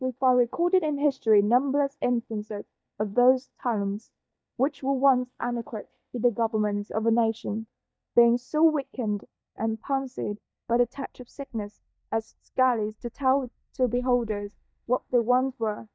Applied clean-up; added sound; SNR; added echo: neural mask model DeepFilterNet 3.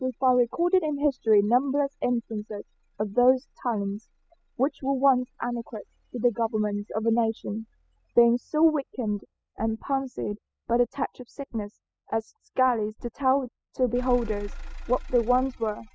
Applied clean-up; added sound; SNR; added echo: classical method spectral subtraction.